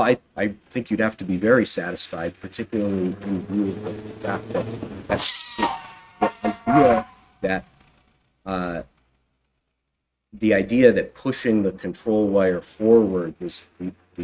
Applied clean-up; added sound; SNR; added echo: neural mask model RNNoise.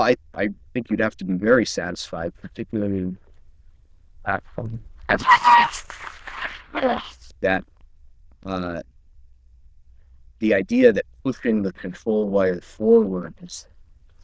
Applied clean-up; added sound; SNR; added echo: neural diffusion model UNIVERSE++.